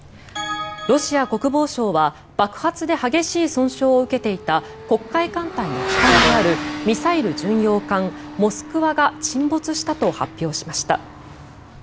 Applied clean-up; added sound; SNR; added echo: none; Motorcycle / Accelerating, revving, vroom; 7 dB; none.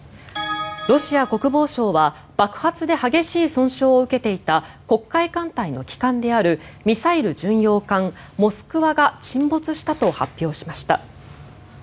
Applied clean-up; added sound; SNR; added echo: none; none; none; none.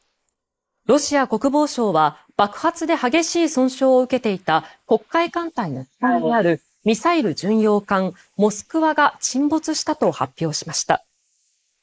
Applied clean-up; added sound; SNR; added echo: neural mask model Resemble Enhance denoiser.